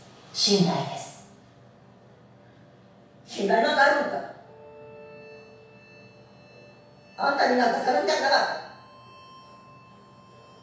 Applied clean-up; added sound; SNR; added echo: none; none; none; reverberation time 0.7 s.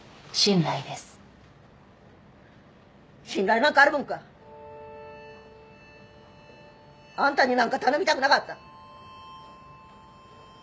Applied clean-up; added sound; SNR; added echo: none; none; none; none.